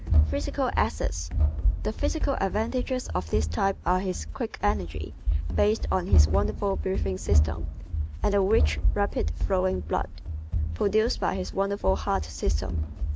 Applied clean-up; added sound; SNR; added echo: none; Run; -2 dB; none.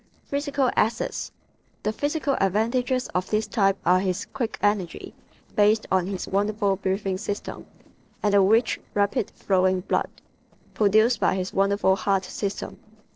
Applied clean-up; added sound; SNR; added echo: neural separator model SepFormer DNS4.